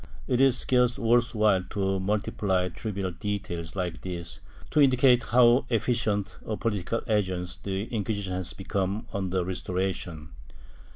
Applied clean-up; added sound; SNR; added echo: none; none; none; none.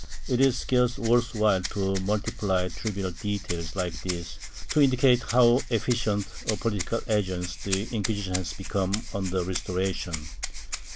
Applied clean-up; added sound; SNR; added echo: none; Rattle (instrument); 12 dB; none.